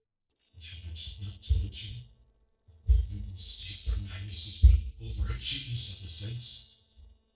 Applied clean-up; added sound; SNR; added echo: neural separator model SepFormer DNS4.